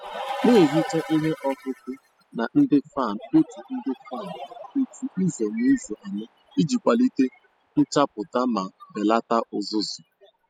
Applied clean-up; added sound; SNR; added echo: classical method spectral subtraction.